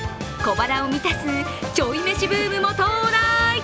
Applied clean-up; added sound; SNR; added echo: none; none; none; none.